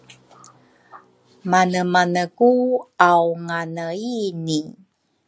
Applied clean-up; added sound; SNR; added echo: none; none; none; none.